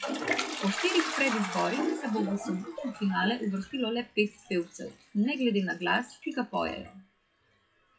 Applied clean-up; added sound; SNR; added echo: classical method WPE with log-MMSE.